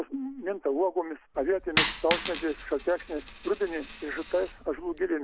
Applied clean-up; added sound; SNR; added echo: none; Coin (dropping); 2 dB; none.